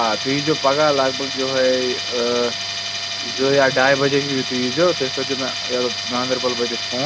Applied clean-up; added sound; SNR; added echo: none; Tools; 5 dB; none.